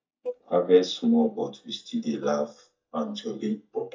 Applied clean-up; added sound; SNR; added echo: neural mask model DeepFilterNet 3.